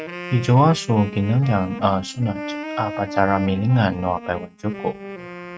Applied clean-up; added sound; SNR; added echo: neural mask model RNNoise.